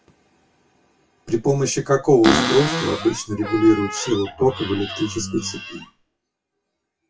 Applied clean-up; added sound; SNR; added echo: classical method WPE with log-MMSE.